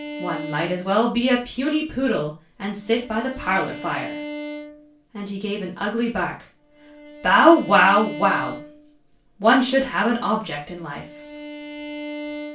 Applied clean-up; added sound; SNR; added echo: none; Bowed string instrument; 14 dB; reverberation time 0.3 s.